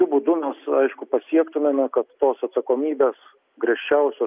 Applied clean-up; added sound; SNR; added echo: none; none; none; none.